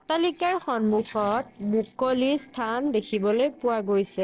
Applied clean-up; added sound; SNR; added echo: neural separator model SepFormer DNS4.